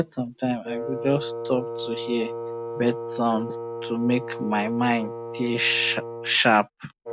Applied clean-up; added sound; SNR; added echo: none; Wind instrument, woodwind instrument; 8 dB; none.